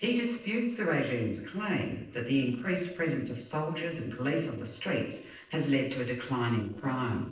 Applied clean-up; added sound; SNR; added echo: neural separator model SepFormer DNS4.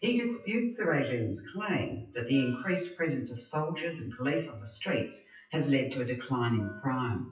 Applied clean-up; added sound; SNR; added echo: classical method WPE with log-MMSE.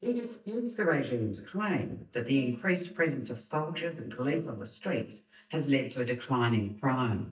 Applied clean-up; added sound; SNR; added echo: neural mask model DeepFilterNet 3.